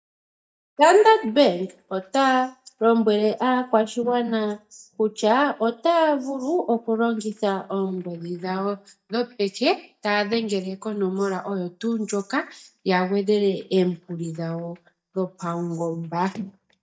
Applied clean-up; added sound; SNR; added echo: neural mask model DeepFilterNet 3.